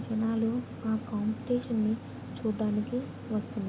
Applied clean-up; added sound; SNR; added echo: none; none; none; none.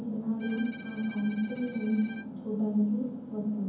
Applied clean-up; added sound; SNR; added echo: none; Bowed string instrument; 18 dB; reverberation time 1.2 s.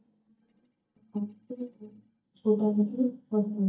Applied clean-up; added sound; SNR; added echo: neural mask model DeepFilterNet 3.